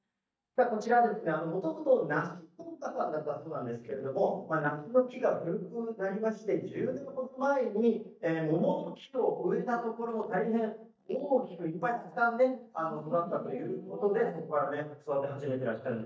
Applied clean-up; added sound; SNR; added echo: neural mask model DeepFilterNet 3.